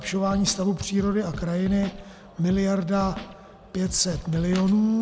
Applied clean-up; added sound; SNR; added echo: none; Scratching (performance technique); 14 dB; none.